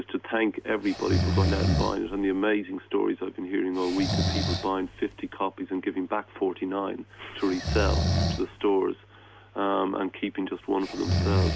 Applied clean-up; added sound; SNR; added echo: none; Breathing; 2 dB; none.